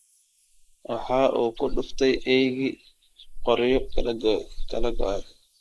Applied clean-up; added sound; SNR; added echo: neural mask model Resemble Enhance denoiser.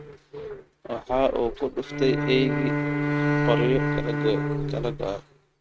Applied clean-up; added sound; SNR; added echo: neural mask model RNNoise.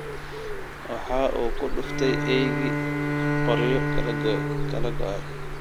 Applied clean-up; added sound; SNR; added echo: none; Bird + Bowed string instrument; -3 dB; none.